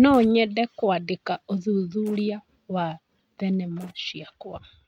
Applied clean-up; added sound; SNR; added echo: neural mask model RNNoise.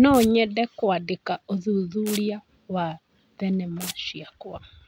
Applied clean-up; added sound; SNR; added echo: none; Domestic sounds, home sounds; 14 dB; none.